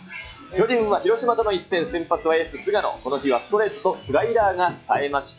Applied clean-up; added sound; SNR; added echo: classical method log-MMSE.